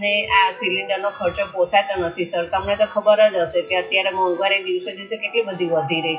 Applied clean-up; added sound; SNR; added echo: classical method WPE with log-MMSE.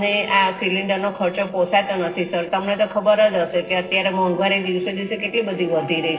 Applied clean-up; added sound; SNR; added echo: neural separator model SepFormer DNS4.